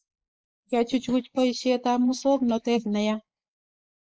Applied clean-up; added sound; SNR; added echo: neural mask model Resemble Enhance denoiser.